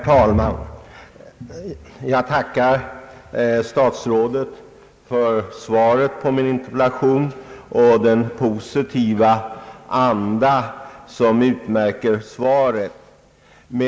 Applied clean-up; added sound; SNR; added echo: none; none; none; none.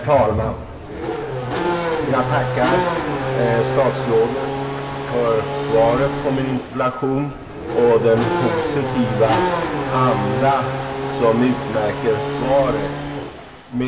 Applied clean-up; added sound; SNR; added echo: none; Race car, auto racing / Accelerating, revving, vroom; 3 dB; reverberation time 0.7 s.